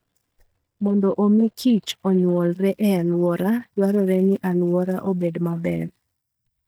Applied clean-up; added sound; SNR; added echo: neural mask model DeepFilterNet 3.